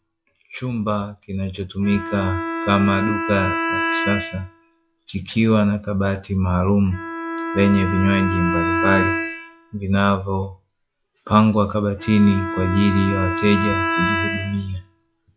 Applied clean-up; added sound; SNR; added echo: classical method log-MMSE.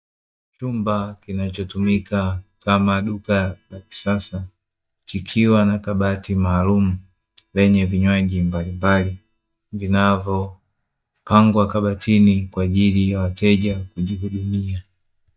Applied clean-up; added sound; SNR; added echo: neural mask model DeepFilterNet 3.